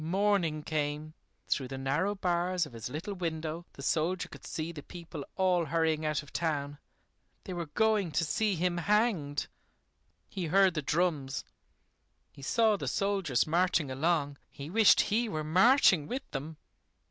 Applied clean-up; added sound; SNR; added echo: none; none; none; none.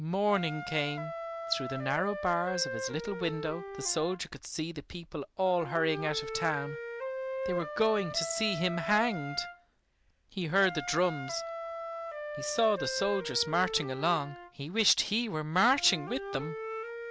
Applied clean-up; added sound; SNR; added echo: none; Wind instrument, woodwind instrument; 8 dB; none.